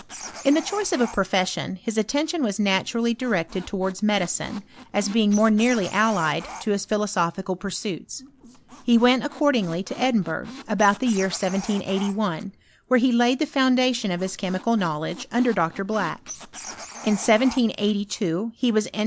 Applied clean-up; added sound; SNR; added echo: none; Squeak; 18 dB; none.